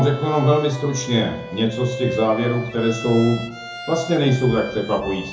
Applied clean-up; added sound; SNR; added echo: none; Bowed string instrument; 12 dB; reverberation time 0.6 s.